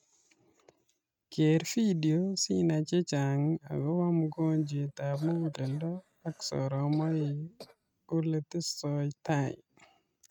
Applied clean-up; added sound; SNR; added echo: neural mask model RNNoise.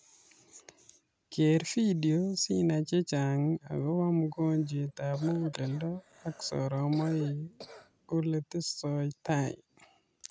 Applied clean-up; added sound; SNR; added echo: none; Cough; 19 dB; none.